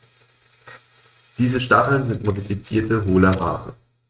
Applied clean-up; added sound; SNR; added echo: neural mask model RNNoise.